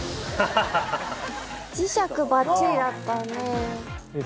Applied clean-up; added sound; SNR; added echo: none; none; none; none.